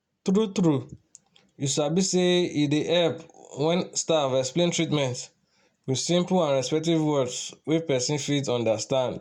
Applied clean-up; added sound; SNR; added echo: none; none; none; none.